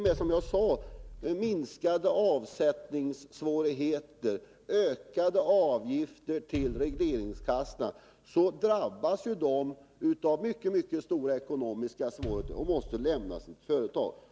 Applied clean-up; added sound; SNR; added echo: none; Bass drum; 12 dB; none.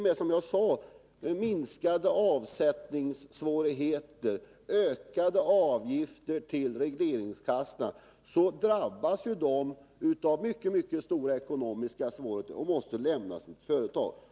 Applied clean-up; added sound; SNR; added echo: none; none; none; none.